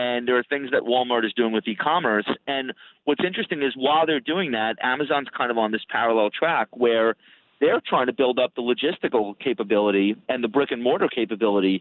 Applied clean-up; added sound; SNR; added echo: none; none; none; none.